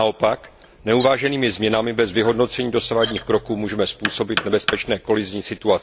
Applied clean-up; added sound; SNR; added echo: none; Knock; 13 dB; none.